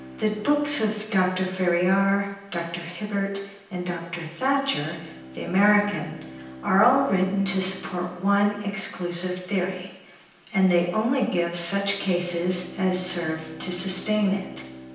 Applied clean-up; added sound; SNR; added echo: none; Bowed string instrument; 19 dB; reverberation time 0.9 s.